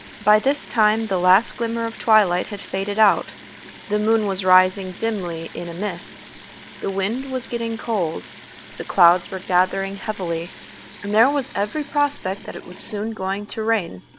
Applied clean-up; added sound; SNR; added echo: none; Sink (filling or washing) / Water tap, faucet; 19 dB; none.